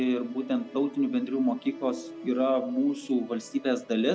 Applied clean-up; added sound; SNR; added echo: none; Musical instrument; 19 dB; none.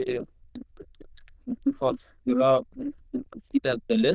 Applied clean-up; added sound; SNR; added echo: neural diffusion model UNIVERSE++.